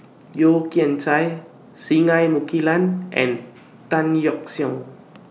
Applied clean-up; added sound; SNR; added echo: none; none; none; none.